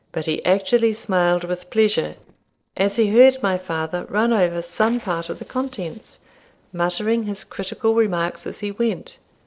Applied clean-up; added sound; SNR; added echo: neural separator model SepFormer DNS4.